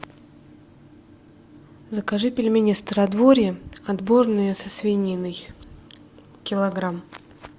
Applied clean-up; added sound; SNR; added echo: none; none; none; none.